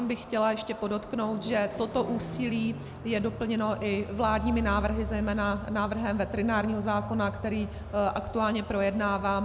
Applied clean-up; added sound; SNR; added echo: none; Car; 10 dB; none.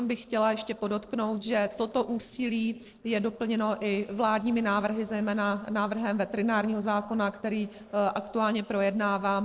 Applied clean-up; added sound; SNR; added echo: neural separator model SepFormer DNS4.